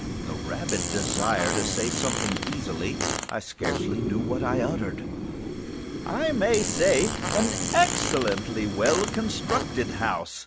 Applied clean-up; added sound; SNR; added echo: none; Fart + Fire; 1 dB; none.